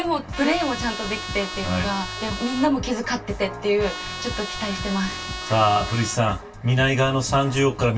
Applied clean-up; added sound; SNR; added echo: none; Trumpet; 10 dB; reverberation time 0.1 s.